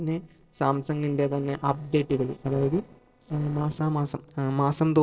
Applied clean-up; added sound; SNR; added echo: neural separator model SepFormer DNS4.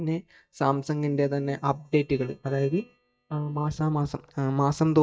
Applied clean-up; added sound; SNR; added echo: neural mask model DeepFilterNet 3.